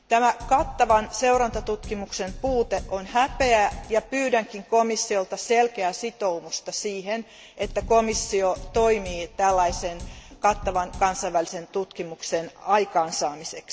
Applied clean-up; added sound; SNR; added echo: none; Drum kit; 13 dB; none.